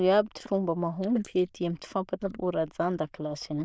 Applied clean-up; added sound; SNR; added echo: neural diffusion model UNIVERSE++.